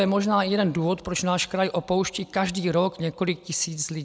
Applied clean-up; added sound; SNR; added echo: none; none; none; none.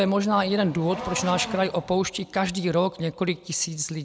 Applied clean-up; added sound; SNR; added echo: none; Race car, auto racing / Accelerating, revving, vroom; 13 dB; none.